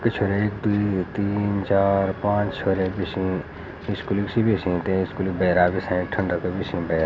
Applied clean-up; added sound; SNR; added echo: none; none; none; none.